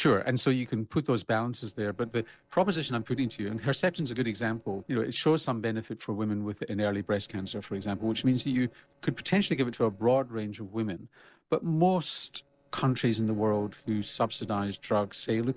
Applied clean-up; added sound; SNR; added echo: neural separator model SepFormer DNS4.